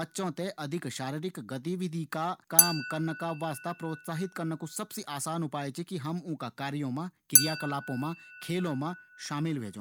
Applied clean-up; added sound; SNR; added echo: none; Chink, clink; 1 dB; none.